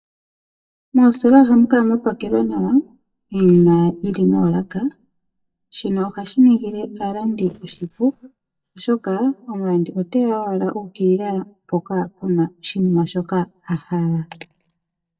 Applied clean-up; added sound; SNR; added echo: neural mask model DeepFilterNet 3.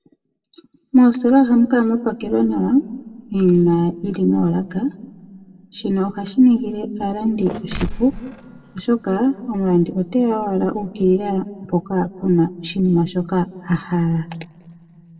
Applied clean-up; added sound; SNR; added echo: none; Mechanisms; 13 dB; reverberation time 1.7 s.